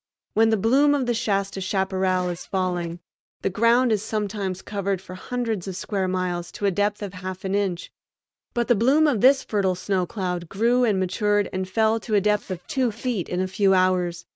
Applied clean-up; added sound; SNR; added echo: neural mask model RNNoise.